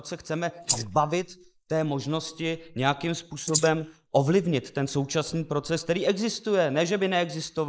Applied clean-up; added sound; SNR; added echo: neural mask model Resemble Enhance denoiser.